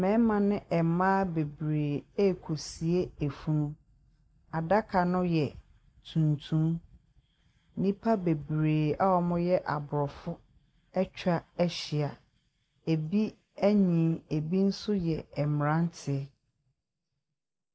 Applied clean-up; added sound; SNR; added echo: none; none; none; none.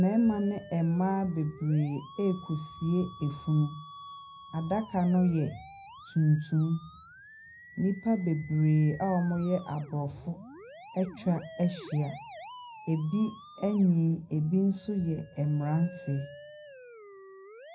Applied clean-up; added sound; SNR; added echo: none; Musical instrument; 18 dB; reverberation time 0.4 s.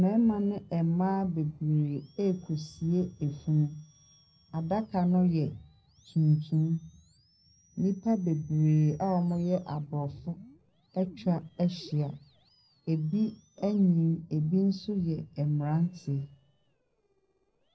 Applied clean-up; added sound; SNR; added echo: neural separator model SepFormer DNS4.